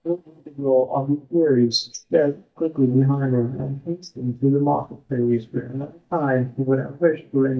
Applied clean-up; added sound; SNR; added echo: neural mask model DeepFilterNet 3.